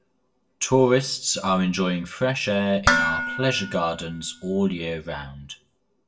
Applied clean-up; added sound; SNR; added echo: none; Dishes, pots, and pans; 2 dB; reverberation time 0.1 s.